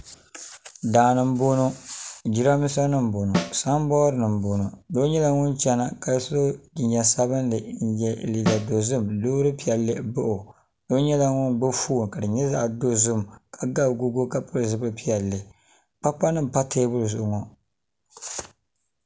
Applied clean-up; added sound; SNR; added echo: none; Snare drum; 10 dB; none.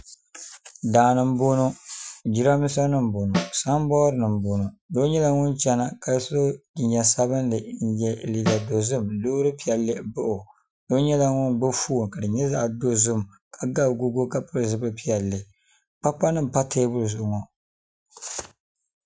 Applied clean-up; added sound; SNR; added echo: classical method Wiener filter.